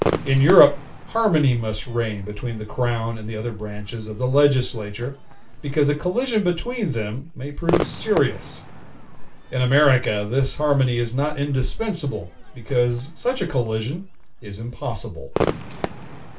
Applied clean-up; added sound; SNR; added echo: none; Crowd / Fireworks; 11 dB; reverberation time 0.3 s.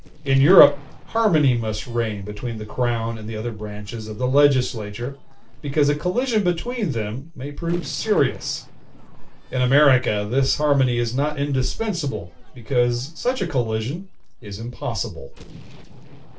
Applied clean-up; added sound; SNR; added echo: neural separator model SepFormer DNS4.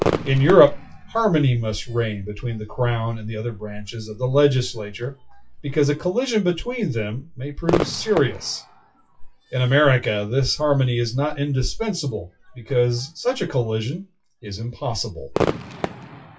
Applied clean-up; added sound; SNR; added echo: classical method WPE with log-MMSE.